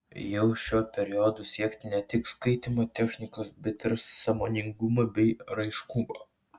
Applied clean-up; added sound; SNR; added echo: none; none; none; none.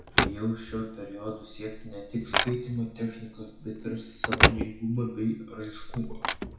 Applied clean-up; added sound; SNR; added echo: none; Telephone; -3 dB; reverberation time 0.6 s.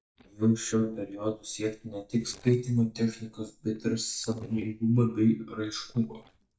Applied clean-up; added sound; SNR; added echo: neural mask model DeepFilterNet 3.